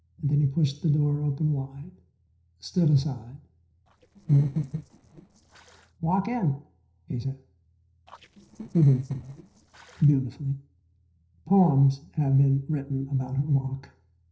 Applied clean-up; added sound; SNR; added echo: neural separator model SepFormer DNS4.